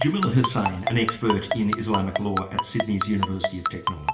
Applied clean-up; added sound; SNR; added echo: none; Ringtone; 4 dB; reverberation time 0.8 s.